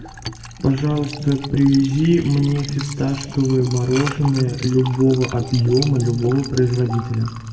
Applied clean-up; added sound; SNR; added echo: none; Liquid; 14 dB; reverberation time 1.1 s.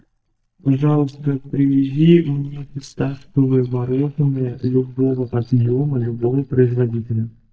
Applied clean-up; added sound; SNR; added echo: neural mask model DeepFilterNet 3.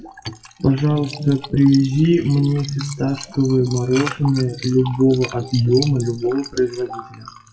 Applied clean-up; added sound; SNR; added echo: classical method WPE with log-MMSE.